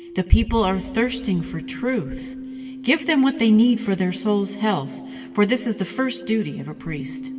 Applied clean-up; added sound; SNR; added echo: none; Keyboard (musical); 14 dB; reverberation time 1.5 s.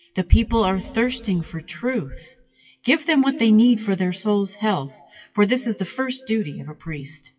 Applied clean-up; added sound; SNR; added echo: classical method WPE with log-MMSE.